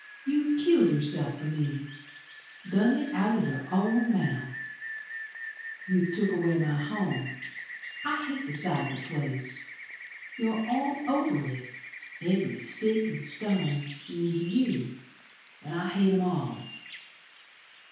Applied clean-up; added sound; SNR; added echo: none; Rain; 13 dB; reverberation time 0.6 s.